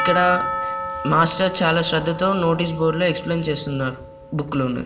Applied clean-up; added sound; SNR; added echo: none; Percussion; 8 dB; reverberation time 1.6 s.